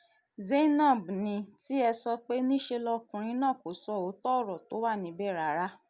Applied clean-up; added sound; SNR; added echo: none; none; none; none.